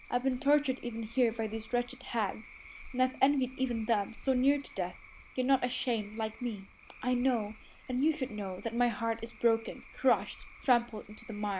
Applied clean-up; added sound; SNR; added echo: none; Cricket / Frog; 19 dB; none.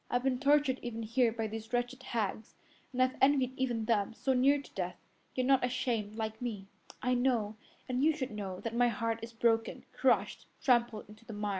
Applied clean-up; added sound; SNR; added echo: none; none; none; none.